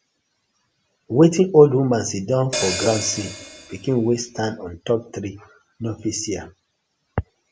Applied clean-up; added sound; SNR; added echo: none; Hi-hat; 9 dB; none.